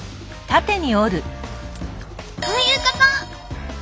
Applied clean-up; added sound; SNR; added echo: none; none; none; none.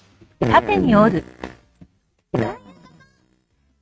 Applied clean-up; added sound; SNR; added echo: neural mask model RNNoise.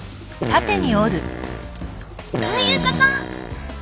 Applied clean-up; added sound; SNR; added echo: none; Fart; 4 dB; none.